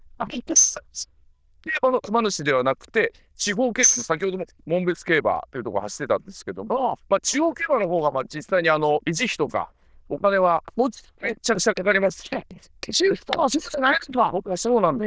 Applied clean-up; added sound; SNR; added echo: neural diffusion model UNIVERSE++.